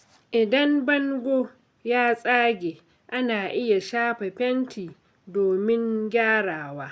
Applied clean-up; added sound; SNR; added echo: none; none; none; none.